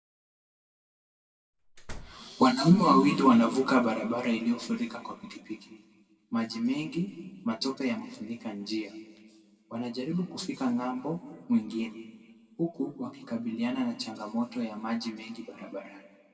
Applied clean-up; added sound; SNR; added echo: none; Slam; 14 dB; reverberation time 1.4 s.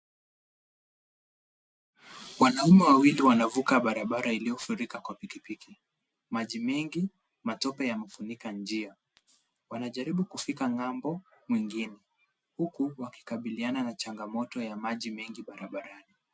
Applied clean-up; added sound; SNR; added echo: none; none; none; none.